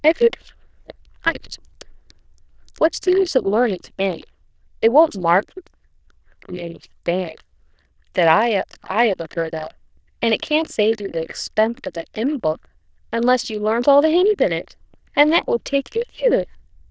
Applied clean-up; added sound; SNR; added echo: neural diffusion model UNIVERSE++.